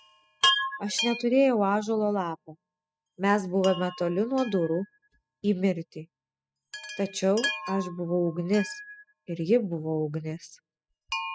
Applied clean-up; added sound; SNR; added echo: classical method spectral subtraction.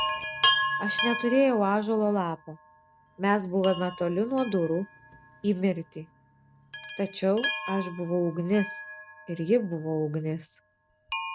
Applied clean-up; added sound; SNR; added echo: none; Chime; 6 dB; none.